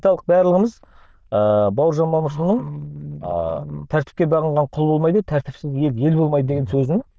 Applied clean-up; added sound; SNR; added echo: neural diffusion model UNIVERSE++.